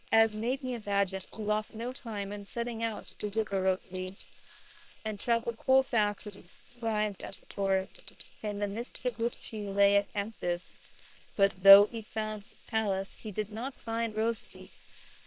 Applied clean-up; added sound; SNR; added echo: neural separator model SepFormer WHAM!.